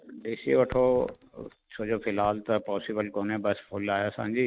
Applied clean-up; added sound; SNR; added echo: neural mask model RNNoise.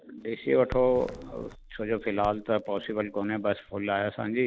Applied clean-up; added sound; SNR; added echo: none; Walk, footsteps + Crackle; 17 dB; none.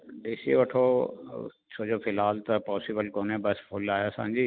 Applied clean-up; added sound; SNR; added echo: none; none; none; none.